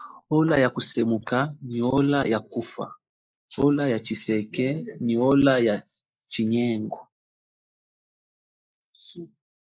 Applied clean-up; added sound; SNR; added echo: neural mask model Resemble Enhance denoiser.